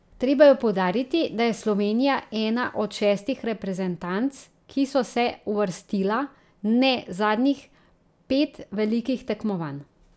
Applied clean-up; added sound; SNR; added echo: none; none; none; none.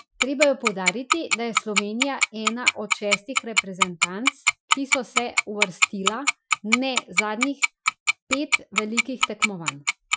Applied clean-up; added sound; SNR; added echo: classical method Wiener filter.